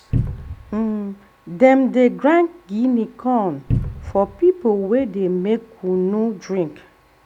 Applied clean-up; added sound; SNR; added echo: none; Cupboard open or close; 5 dB; none.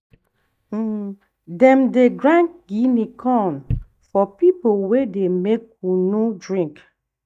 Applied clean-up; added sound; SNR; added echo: neural mask model DeepFilterNet 3.